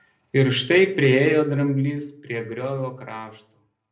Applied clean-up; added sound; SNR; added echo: none; none; none; reverberation time 0.4 s.